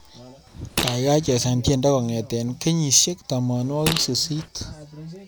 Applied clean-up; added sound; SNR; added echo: none; Fart; 7 dB; none.